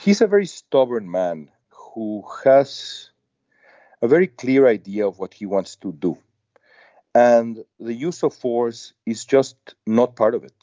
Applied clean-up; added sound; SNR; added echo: none; none; none; none.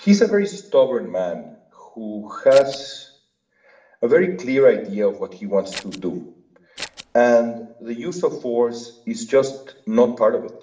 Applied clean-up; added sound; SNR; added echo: none; Scissors; 14 dB; reverberation time 0.6 s.